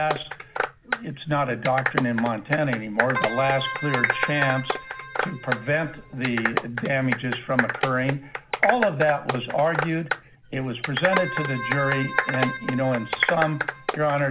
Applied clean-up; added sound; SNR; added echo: none; Clapping + Keyboard (musical); 3 dB; none.